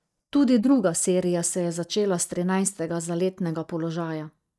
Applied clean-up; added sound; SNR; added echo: neural mask model DeepFilterNet 3.